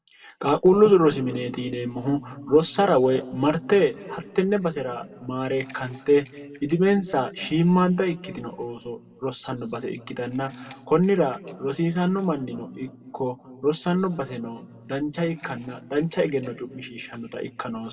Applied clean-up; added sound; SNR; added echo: neural separator model SepFormer DNS4.